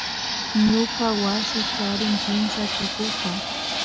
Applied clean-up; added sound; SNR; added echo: none; Fixed-wing aircraft, airplane; 2 dB; none.